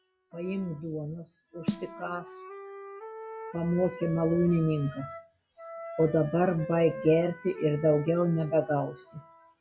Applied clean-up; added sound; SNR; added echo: classical method log-MMSE.